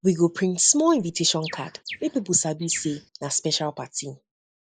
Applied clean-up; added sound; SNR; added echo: neural mask model Resemble Enhance denoiser.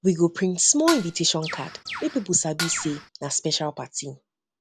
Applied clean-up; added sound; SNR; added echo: none; Bird + Dishes, pots, and pans; 10 dB; none.